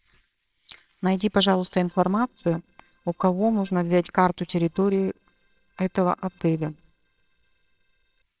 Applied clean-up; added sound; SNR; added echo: neural separator model SepFormer WHAMR!.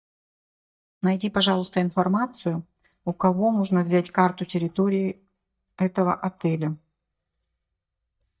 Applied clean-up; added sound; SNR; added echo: neural mask model DeepFilterNet 3.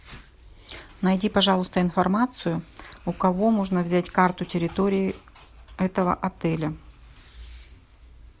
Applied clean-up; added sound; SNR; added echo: none; none; none; none.